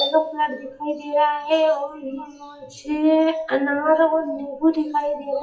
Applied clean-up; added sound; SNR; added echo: classical method WPE with log-MMSE.